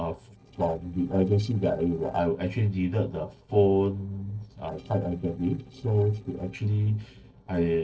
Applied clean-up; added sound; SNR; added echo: neural separator model SepFormer DNS4.